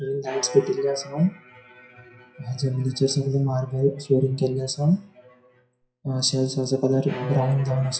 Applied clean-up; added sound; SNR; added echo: classical method WPE with log-MMSE.